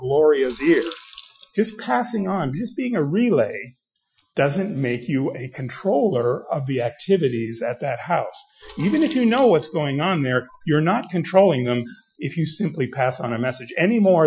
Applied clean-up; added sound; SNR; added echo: classical method Wiener filter.